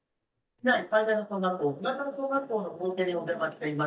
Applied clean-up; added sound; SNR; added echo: neural mask model DeepFilterNet 3.